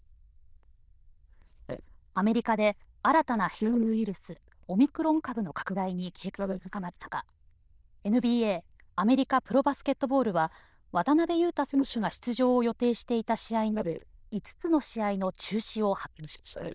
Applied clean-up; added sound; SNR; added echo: neural diffusion model UNIVERSE++.